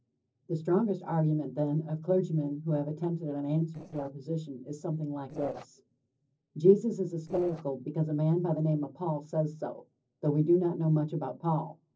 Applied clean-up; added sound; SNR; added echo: neural separator model SepFormer DNS4.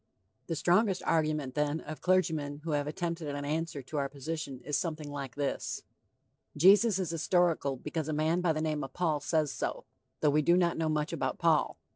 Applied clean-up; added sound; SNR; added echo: none; none; none; none.